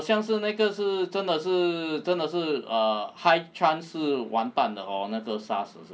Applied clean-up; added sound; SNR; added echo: none; none; none; none.